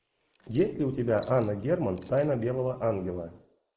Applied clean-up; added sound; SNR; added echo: neural mask model Resemble Enhance denoiser.